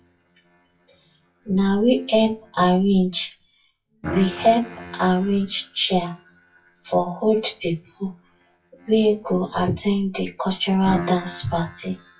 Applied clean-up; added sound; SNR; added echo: classical method WPE with log-MMSE.